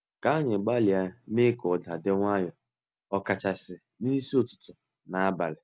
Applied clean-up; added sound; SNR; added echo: none; none; none; none.